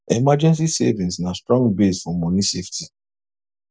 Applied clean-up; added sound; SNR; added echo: none; none; none; none.